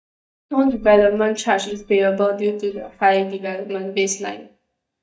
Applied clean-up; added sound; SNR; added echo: neural mask model DeepFilterNet 3.